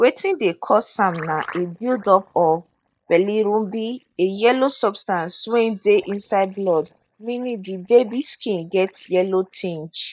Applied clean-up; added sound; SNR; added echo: neural mask model DeepFilterNet 3.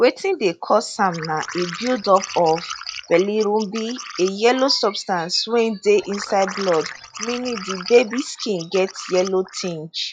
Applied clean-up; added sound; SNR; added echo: classical method log-MMSE.